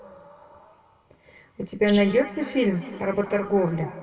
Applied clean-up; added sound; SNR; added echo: none; Rattle (instrument); 8 dB; reverberation time 2.6 s.